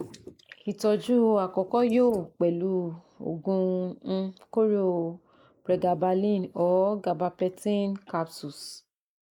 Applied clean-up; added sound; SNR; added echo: neural mask model Resemble Enhance denoiser.